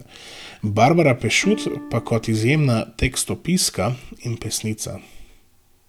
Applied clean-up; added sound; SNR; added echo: none; Acoustic guitar; 12 dB; none.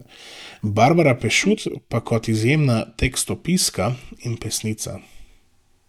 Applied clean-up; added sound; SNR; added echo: neural mask model DeepFilterNet 3.